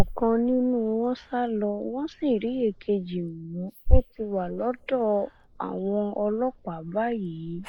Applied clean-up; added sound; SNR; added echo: neural mask model Resemble Enhance denoiser.